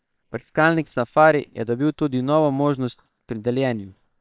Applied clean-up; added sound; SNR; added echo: neural separator model SepFormer WHAM!.